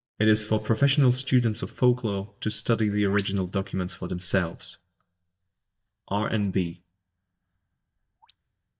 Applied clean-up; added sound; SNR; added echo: neural mask model DeepFilterNet 3.